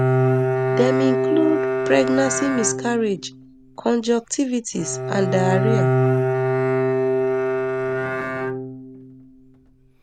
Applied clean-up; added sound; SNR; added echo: none; Bowed string instrument; -2 dB; none.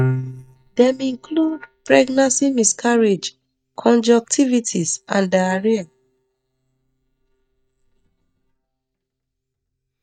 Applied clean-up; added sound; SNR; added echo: neural mask model DeepFilterNet 3.